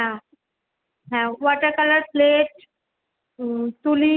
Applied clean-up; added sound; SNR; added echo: none; none; none; none.